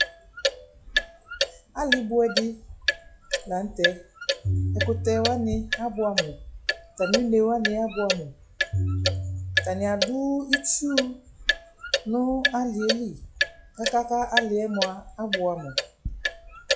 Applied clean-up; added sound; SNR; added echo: classical method log-MMSE.